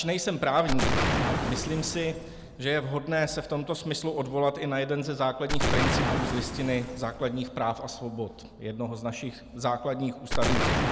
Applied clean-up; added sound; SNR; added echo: none; Explosion; 1 dB; none.